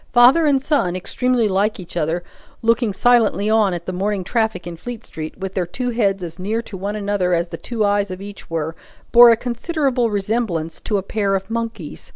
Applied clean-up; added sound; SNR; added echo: none; none; none; none.